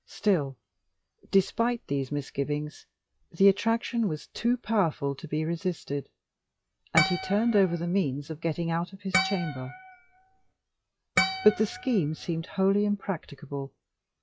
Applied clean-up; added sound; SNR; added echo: classical method log-MMSE.